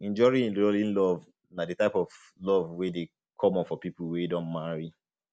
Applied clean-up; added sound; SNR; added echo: none; none; none; none.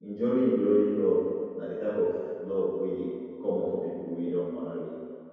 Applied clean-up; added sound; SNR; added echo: none; none; none; reverberation time 2.2 s.